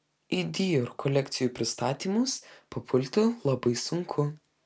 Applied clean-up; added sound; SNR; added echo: none; none; none; none.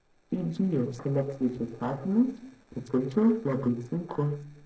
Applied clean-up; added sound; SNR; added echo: neural separator model SepFormer DNS4.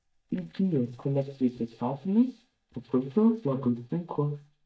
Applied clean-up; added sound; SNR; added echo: neural mask model DeepFilterNet 3.